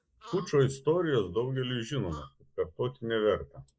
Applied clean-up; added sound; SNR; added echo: neural mask model Resemble Enhance denoiser.